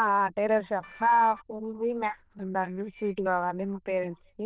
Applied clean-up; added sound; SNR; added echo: neural diffusion model UNIVERSE++.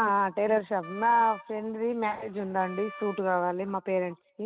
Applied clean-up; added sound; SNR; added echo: none; Wind instrument, woodwind instrument; 17 dB; none.